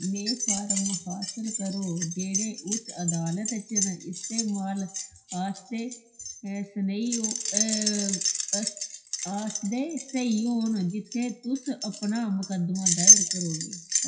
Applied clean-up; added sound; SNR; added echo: classical method WPE with log-MMSE.